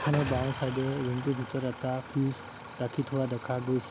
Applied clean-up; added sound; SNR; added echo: none; Idling / Engine starting; 9 dB; none.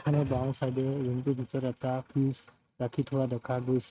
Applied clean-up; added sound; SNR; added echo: neural mask model RNNoise.